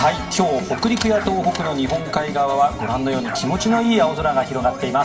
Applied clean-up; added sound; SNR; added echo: none; Bark; 17 dB; reverberation time 2.3 s.